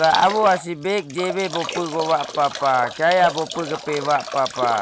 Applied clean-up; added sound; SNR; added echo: none; Drip / Trickle, dribble / Bathtub (filling or washing); 10 dB; none.